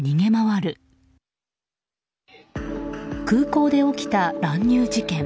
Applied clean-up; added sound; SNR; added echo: none; none; none; none.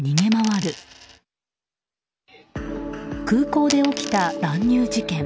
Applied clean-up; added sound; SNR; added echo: none; Coin (dropping); 11 dB; none.